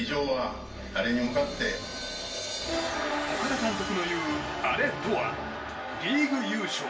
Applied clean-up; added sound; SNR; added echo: none; none; none; reverberation time 0.2 s.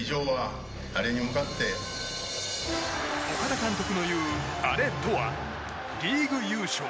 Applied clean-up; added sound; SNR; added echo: none; none; none; none.